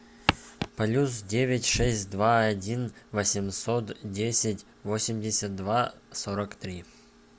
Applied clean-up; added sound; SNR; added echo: none; Walk, footsteps; 0 dB; none.